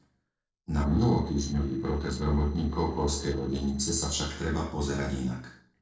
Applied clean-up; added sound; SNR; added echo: neural separator model SepFormer DNS4.